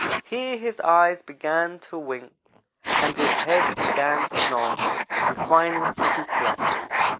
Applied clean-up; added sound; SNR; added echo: neural mask model Resemble Enhance denoiser.